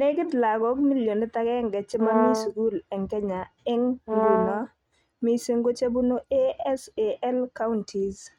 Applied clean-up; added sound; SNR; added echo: neural mask model RNNoise.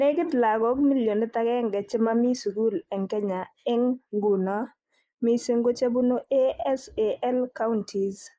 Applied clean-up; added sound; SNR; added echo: neural mask model Resemble Enhance denoiser.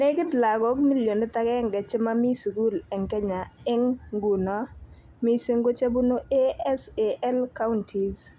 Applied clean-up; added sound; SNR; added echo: none; none; none; none.